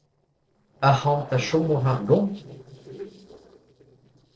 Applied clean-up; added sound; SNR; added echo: neural separator model SepFormer DNS4.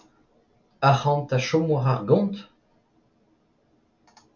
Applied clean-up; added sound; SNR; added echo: none; none; none; none.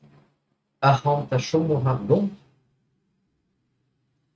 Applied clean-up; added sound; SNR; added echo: neural mask model RNNoise.